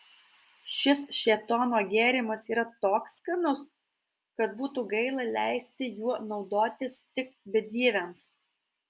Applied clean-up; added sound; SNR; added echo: none; none; none; none.